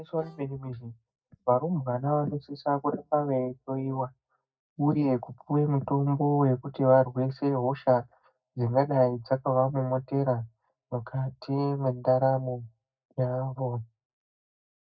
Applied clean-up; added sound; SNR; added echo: neural mask model DeepFilterNet 3.